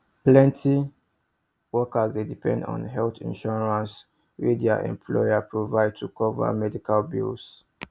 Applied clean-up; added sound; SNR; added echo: none; none; none; none.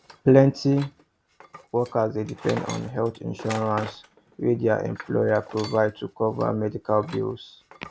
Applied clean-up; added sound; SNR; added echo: none; Tools; 18 dB; none.